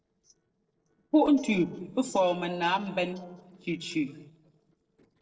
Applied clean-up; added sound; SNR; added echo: neural separator model SepFormer DNS4.